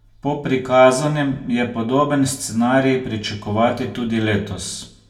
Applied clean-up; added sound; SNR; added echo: none; none; none; reverberation time 0.2 s.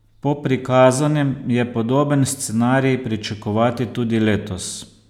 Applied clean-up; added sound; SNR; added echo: none; none; none; none.